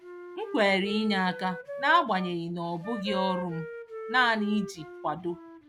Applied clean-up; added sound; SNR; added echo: none; Wind instrument, woodwind instrument; 11 dB; none.